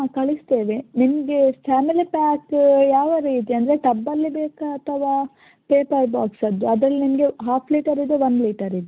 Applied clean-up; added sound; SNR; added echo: none; none; none; none.